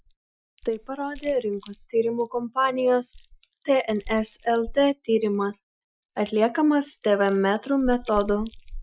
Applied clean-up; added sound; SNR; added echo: classical method Wiener filter.